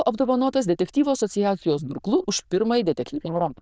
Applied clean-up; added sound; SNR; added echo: neural diffusion model UNIVERSE++.